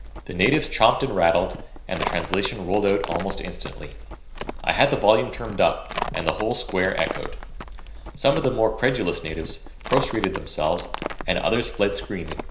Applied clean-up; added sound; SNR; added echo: none; Livestock, farm animals, working animals; 9 dB; reverberation time 0.5 s.